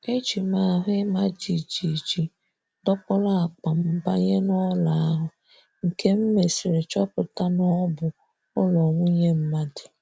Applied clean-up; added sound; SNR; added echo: none; none; none; none.